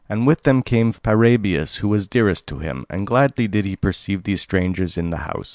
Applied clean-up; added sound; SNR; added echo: none; none; none; none.